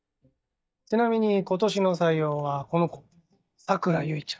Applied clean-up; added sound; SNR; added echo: neural mask model DeepFilterNet 3.